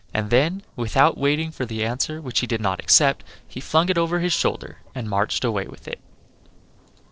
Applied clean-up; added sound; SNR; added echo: neural separator model SepFormer DNS4.